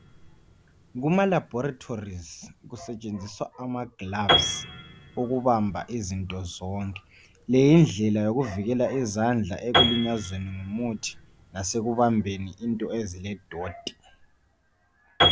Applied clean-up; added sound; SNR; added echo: none; Piano; 5 dB; none.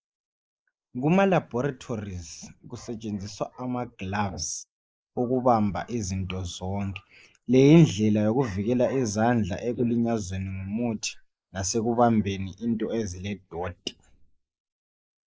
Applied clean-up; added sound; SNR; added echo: neural mask model Resemble Enhance denoiser.